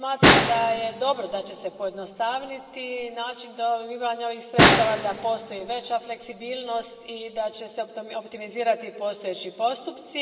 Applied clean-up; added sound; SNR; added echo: none; Snare drum; -3 dB; reverberation time 2.4 s.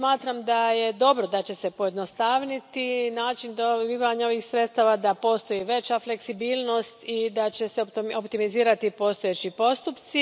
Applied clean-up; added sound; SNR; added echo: none; none; none; none.